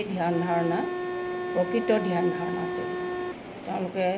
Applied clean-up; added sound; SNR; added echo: none; Organ; 3 dB; none.